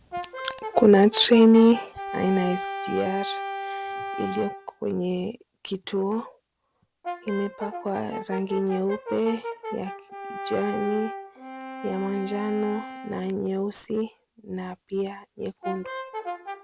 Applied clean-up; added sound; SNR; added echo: none; Brass instrument; 10 dB; none.